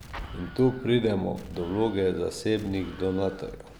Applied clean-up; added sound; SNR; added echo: none; Explosion + Explosion; 16 dB; none.